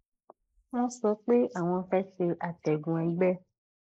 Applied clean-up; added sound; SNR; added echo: neural mask model Resemble Enhance denoiser.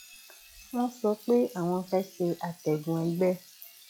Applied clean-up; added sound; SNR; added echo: classical method log-MMSE.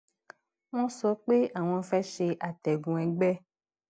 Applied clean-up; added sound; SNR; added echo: none; none; none; none.